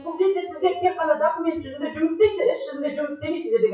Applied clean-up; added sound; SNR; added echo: classical method WPE with log-MMSE.